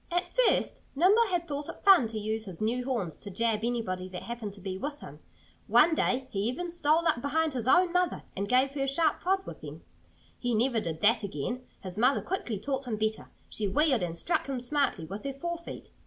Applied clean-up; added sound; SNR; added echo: none; none; none; none.